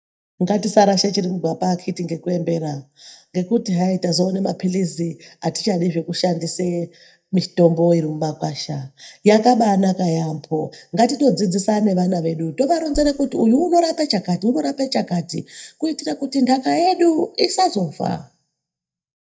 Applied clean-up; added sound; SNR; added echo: neural mask model DeepFilterNet 3.